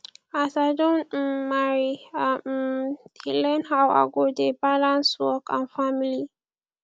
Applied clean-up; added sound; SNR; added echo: none; none; none; none.